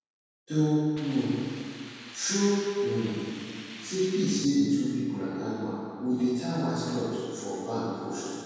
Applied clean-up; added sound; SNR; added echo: none; Hiss; 16 dB; reverberation time 2.2 s.